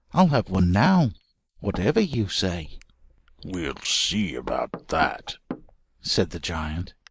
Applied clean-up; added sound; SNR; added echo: neural mask model Resemble Enhance denoiser.